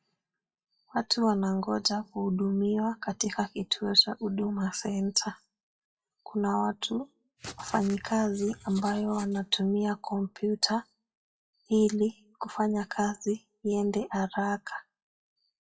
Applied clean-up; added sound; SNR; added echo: classical method WPE with log-MMSE.